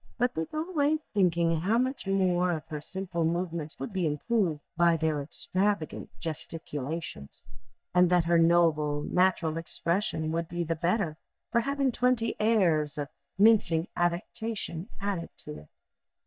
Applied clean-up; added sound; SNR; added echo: neural mask model DeepFilterNet 3.